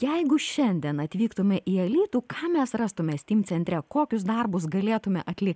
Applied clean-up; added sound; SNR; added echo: none; none; none; none.